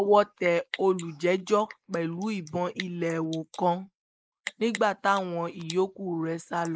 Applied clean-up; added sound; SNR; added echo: neural mask model Resemble Enhance denoiser.